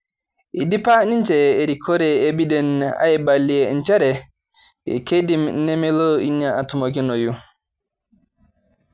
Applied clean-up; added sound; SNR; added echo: none; none; none; none.